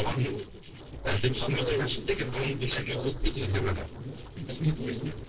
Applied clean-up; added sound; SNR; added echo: neural separator model SepFormer DNS4.